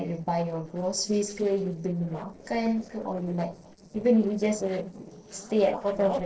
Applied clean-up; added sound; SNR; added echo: neural separator model SepFormer DNS4.